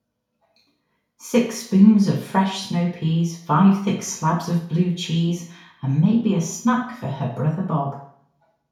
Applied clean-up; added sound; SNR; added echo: none; none; none; reverberation time 0.6 s.